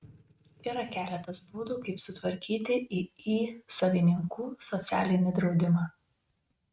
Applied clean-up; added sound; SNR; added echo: neural mask model RNNoise.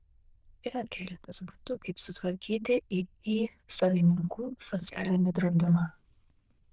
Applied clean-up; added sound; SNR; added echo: neural diffusion model UNIVERSE++.